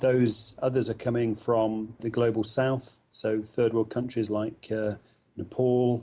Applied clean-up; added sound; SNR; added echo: none; none; none; none.